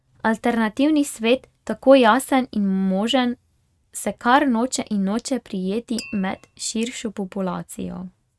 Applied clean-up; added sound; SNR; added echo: neural mask model RNNoise.